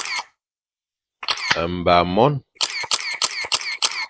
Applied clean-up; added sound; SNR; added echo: neural mask model Resemble Enhance denoiser.